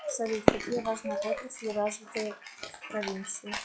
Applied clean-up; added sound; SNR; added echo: classical method log-MMSE.